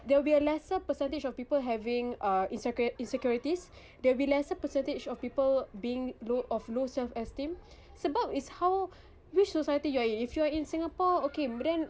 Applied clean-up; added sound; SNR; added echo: none; none; none; none.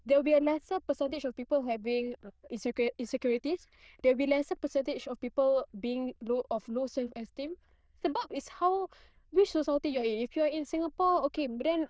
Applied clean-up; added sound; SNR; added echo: neural diffusion model UNIVERSE++.